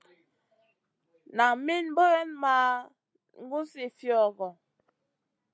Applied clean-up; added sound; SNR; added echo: none; none; none; none.